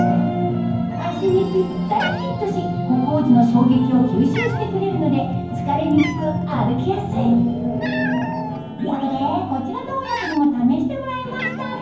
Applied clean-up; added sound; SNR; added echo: none; Cat; 16 dB; reverberation time 0.9 s.